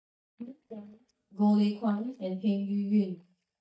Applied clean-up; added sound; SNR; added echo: neural mask model DeepFilterNet 3.